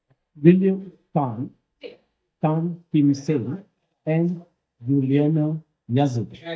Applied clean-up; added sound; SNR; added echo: neural mask model DeepFilterNet 3.